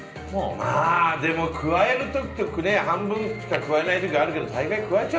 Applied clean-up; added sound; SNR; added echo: none; none; none; reverberation time 0.5 s.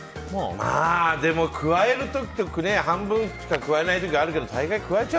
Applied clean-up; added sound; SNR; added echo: none; none; none; none.